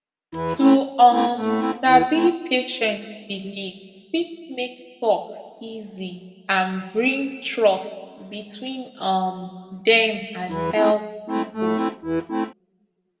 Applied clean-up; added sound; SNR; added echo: none; Accordion; 2 dB; reverberation time 1.8 s.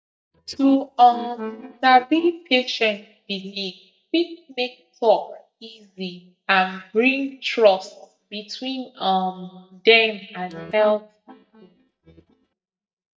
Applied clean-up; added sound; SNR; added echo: neural mask model DeepFilterNet 3.